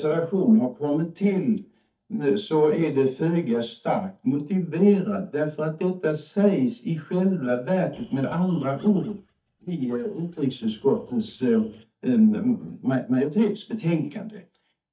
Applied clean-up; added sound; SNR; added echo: neural mask model DeepFilterNet 3.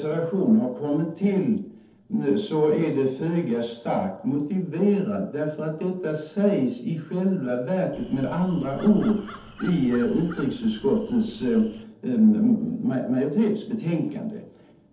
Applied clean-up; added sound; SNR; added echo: neural separator model SepFormer DNS4.